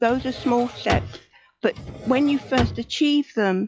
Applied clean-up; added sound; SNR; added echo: classical method log-MMSE.